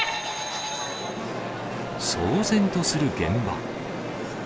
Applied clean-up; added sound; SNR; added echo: none; Wind instrument, woodwind instrument; 16 dB; none.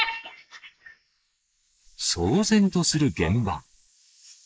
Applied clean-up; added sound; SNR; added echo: neural mask model Resemble Enhance denoiser.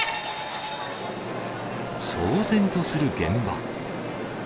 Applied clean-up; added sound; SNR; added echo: none; none; none; none.